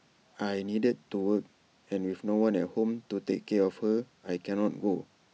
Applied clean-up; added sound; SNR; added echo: none; none; none; none.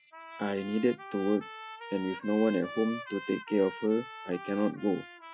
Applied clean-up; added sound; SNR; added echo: classical method Wiener filter.